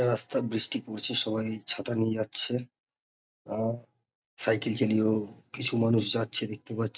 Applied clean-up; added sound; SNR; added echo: none; none; none; none.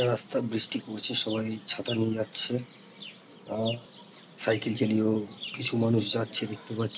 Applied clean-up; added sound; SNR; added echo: none; Chirp, tweet; 15 dB; none.